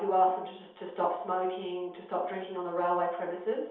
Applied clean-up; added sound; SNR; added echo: none; none; none; reverberation time 0.8 s.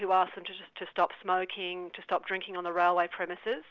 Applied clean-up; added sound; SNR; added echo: none; none; none; none.